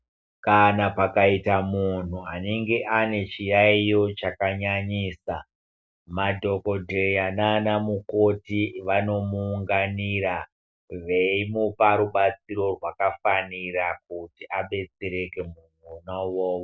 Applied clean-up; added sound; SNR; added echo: none; none; none; none.